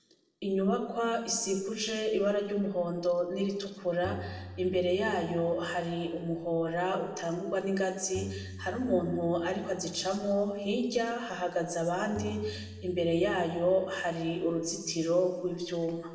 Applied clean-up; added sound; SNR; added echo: none; Tabla; 16 dB; reverberation time 1.1 s.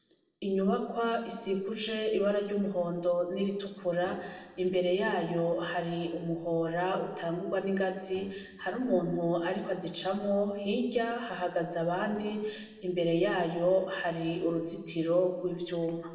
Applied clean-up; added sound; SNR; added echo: neural separator model SepFormer DNS4.